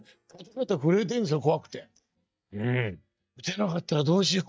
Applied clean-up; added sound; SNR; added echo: neural mask model DeepFilterNet 3.